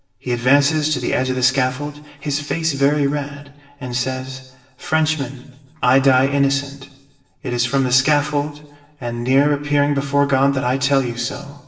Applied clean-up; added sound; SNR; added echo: none; none; none; reverberation time 0.9 s.